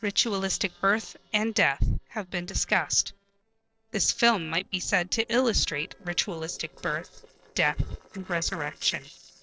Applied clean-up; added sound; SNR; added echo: neural separator model SepFormer DNS4.